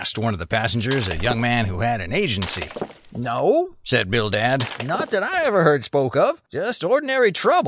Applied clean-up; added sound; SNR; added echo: none; Shatter; 14 dB; none.